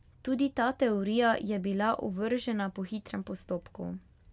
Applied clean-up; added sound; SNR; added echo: none; none; none; none.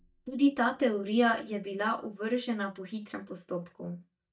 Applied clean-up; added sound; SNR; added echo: neural mask model DeepFilterNet 3.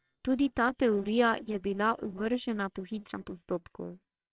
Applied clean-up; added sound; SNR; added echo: neural separator model SepFormer WHAMR!.